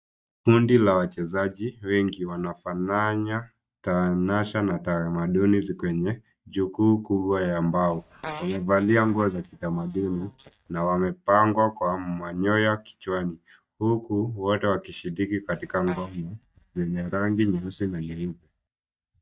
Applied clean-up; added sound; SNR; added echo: neural mask model DeepFilterNet 3.